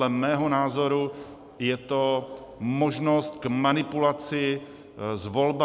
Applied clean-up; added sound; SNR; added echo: none; none; none; none.